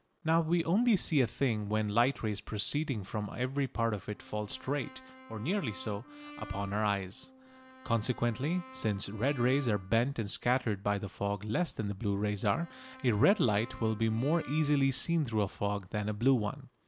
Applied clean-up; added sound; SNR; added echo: none; Brass instrument; 18 dB; none.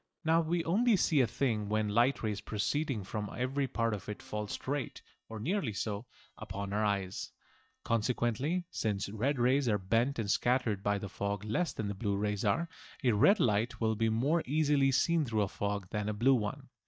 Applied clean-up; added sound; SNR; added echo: neural mask model DeepFilterNet 3.